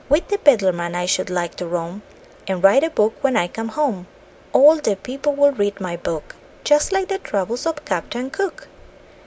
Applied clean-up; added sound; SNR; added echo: none; none; none; none.